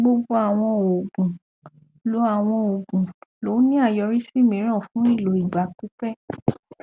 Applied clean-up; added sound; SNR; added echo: none; none; none; none.